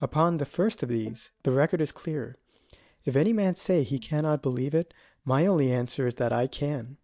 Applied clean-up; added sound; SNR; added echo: neural mask model DeepFilterNet 3.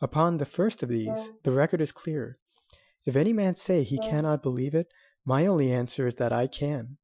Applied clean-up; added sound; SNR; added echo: classical method Wiener filter.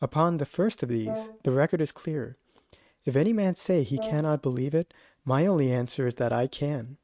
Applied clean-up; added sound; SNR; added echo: neural mask model RNNoise.